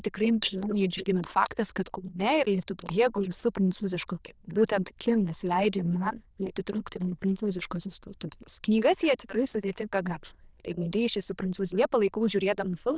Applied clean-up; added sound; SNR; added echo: neural diffusion model UNIVERSE++.